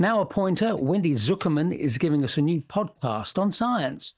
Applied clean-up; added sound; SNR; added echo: neural mask model DeepFilterNet 3.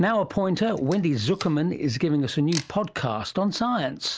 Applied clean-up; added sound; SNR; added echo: none; Camera; 19 dB; none.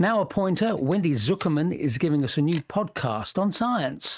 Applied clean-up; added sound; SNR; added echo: neural mask model RNNoise.